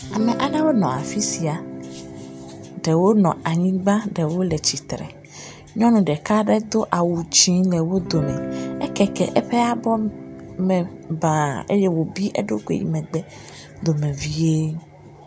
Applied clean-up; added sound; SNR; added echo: none; Guitar; 14 dB; none.